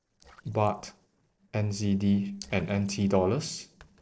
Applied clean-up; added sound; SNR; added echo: neural separator model SepFormer DNS4.